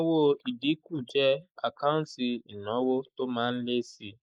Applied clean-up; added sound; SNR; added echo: neural mask model Resemble Enhance denoiser.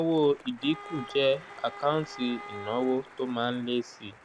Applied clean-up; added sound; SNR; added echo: none; Applause + Bowed string instrument; 16 dB; none.